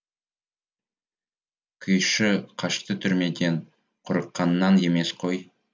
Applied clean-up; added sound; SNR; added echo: none; none; none; none.